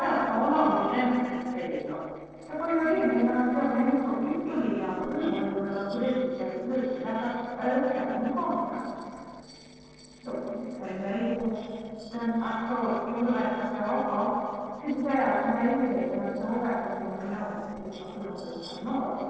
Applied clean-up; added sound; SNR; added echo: neural separator model SepFormer DNS4.